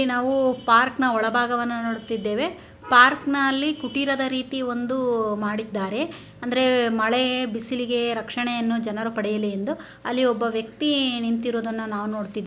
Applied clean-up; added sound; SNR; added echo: none; none; none; none.